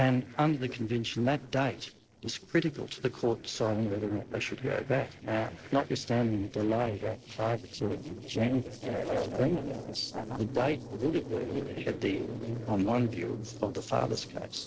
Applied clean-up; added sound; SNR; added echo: neural separator model SepFormer DNS4.